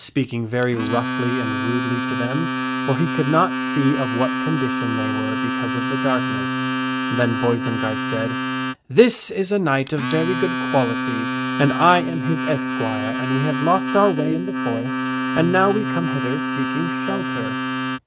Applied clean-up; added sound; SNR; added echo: neural mask model RNNoise.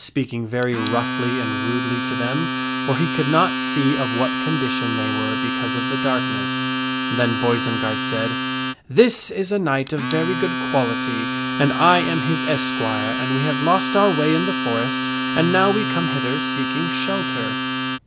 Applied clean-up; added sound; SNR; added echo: none; Domestic sounds, home sounds; 1 dB; none.